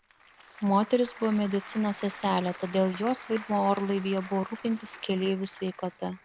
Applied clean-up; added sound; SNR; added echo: none; Applause / Crowd; 17 dB; none.